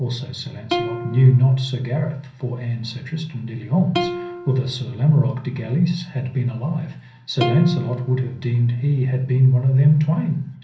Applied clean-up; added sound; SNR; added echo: none; Plucked string instrument; 12 dB; reverberation time 0.6 s.